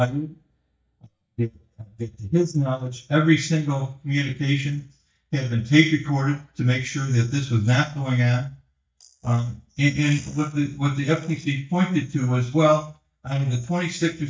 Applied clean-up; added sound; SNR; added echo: neural mask model DeepFilterNet 3.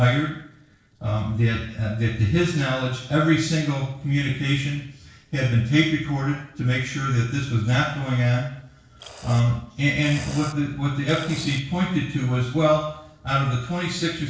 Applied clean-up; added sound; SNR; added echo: neural separator model SepFormer DNS4.